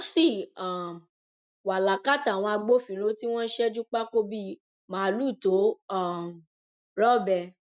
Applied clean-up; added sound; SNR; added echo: none; none; none; none.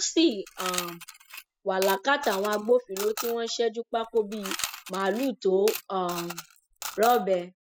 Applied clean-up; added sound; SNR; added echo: classical method spectral subtraction.